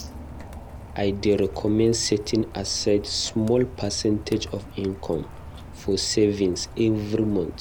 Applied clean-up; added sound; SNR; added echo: none; Rain; 14 dB; none.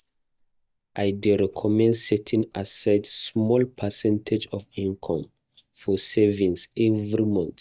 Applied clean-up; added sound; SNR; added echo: neural mask model DeepFilterNet 3.